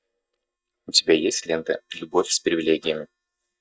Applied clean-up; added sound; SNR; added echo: neural mask model DeepFilterNet 3.